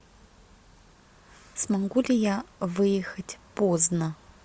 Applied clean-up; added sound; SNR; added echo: none; none; none; none.